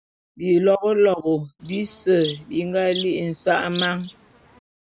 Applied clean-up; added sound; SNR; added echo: none; Insect; 13 dB; none.